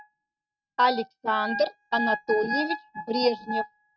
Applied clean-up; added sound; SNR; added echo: neural mask model RNNoise.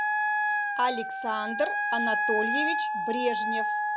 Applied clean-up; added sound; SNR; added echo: none; Wind instrument, woodwind instrument; -4 dB; none.